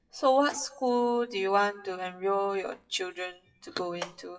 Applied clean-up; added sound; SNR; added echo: classical method WPE with log-MMSE.